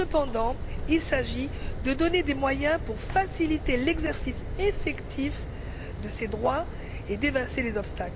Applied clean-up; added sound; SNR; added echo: none; Fire; 4 dB; none.